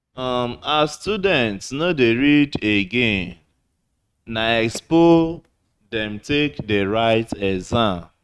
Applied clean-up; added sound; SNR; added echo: neural mask model RNNoise.